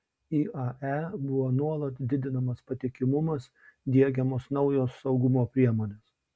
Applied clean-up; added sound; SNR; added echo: none; none; none; none.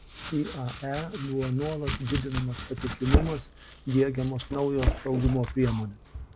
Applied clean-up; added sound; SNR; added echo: none; Domestic sounds, home sounds; 3 dB; none.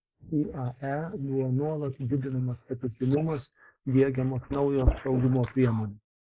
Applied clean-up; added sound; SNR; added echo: neural mask model Resemble Enhance denoiser.